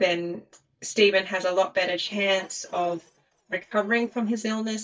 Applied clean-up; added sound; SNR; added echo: neural mask model DeepFilterNet 3.